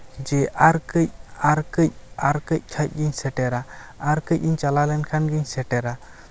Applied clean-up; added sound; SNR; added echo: none; none; none; none.